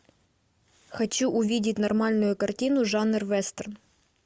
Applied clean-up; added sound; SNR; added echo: none; none; none; none.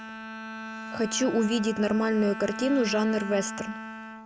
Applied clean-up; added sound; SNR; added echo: none; Bowed string instrument; 10 dB; none.